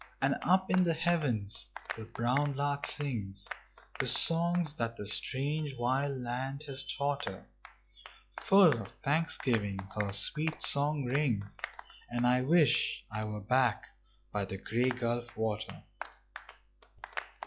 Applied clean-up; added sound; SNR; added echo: classical method log-MMSE.